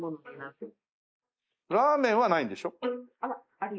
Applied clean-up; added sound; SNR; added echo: neural mask model Resemble Enhance denoiser.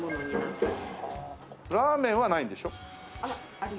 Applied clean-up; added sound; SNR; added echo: none; none; none; none.